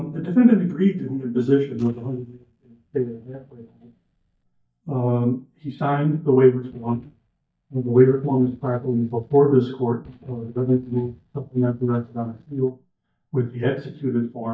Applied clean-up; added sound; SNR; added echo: neural mask model DeepFilterNet 3.